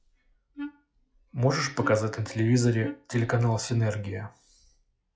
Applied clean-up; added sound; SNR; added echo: classical method log-MMSE.